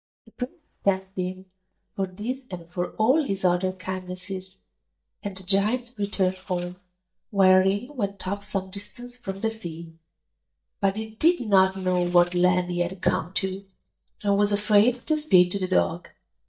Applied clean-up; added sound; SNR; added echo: neural mask model DeepFilterNet 3.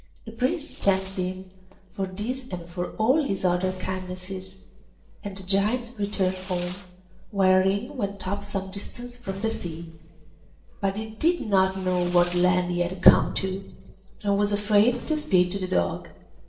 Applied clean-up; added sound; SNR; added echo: neural separator model SepFormer DNS4.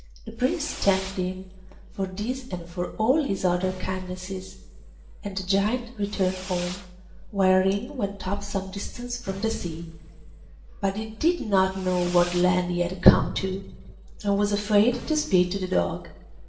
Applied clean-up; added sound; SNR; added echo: none; Fireworks; 19 dB; reverberation time 0.7 s.